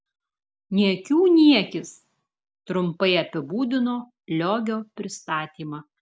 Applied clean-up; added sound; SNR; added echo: none; none; none; none.